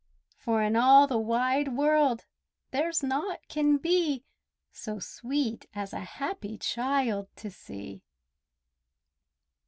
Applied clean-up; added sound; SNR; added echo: none; none; none; none.